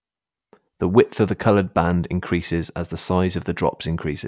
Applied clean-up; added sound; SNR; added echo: none; none; none; none.